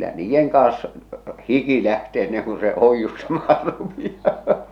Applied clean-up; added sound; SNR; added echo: none; none; none; none.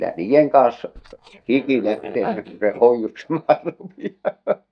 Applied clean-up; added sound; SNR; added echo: neural mask model DeepFilterNet 3.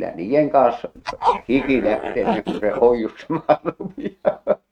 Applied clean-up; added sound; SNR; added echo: neural mask model RNNoise.